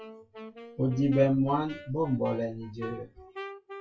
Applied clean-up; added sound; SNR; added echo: classical method WPE with log-MMSE.